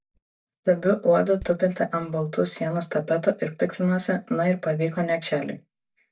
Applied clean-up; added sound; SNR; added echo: neural mask model DeepFilterNet 3.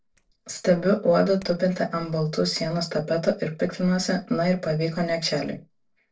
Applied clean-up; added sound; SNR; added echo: neural separator model SepFormer DNS4.